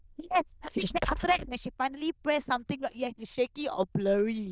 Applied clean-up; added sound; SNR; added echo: neural diffusion model UNIVERSE++.